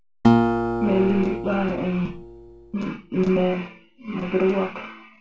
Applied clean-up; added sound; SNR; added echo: none; Acoustic guitar; 0 dB; reverberation time 0.3 s.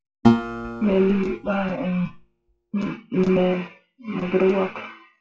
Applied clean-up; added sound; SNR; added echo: classical method WPE with log-MMSE.